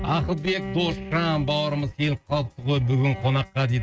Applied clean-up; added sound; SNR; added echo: neural mask model RNNoise.